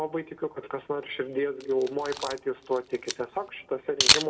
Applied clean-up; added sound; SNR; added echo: none; Camera; 1 dB; reverberation time 1.3 s.